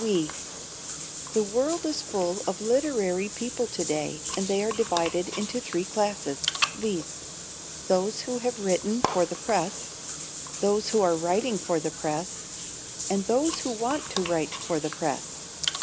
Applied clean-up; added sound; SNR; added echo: none; Bathtub (filling or washing) / Water; 6 dB; none.